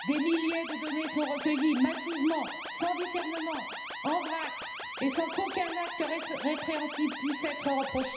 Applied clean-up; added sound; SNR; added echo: none; Alarm; 7 dB; reverberation time 0.9 s.